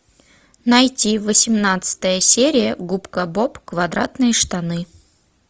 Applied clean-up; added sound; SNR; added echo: none; none; none; none.